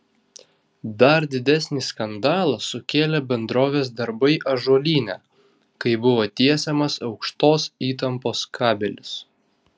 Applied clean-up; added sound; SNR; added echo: none; none; none; none.